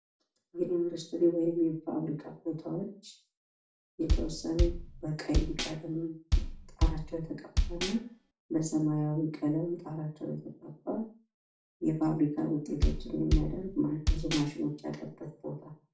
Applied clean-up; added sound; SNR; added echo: none; Bass drum; -3 dB; reverberation time 0.3 s.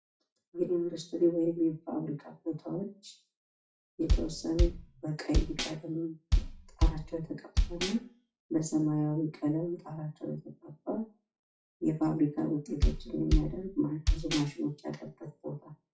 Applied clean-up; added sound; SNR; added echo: classical method WPE with log-MMSE.